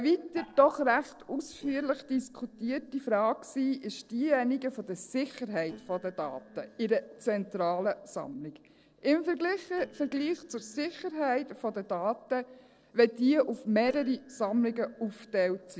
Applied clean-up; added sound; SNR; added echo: neural separator model SepFormer DNS4.